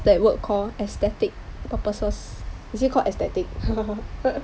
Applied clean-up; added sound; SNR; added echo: none; none; none; none.